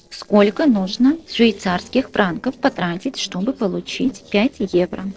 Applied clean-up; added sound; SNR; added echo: neural separator model SepFormer DNS4.